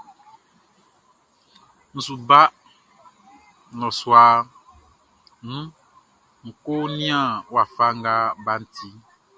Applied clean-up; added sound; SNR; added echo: none; none; none; none.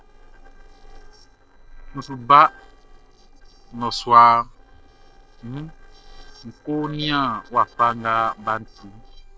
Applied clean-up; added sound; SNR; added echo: neural separator model SepFormer DNS4.